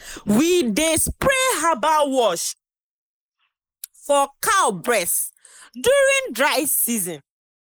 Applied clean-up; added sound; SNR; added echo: neural mask model Resemble Enhance denoiser.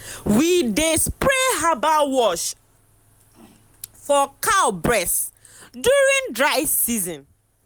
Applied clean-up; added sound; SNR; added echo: none; none; none; none.